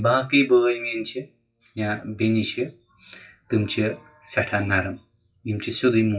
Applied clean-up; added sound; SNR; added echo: classical method WPE with log-MMSE.